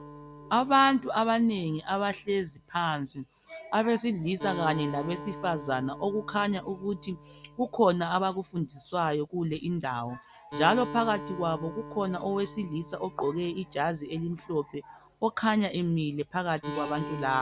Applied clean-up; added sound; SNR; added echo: none; Acoustic guitar; 14 dB; none.